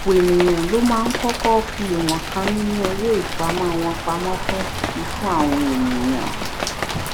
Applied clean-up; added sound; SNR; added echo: none; Rain; 4 dB; none.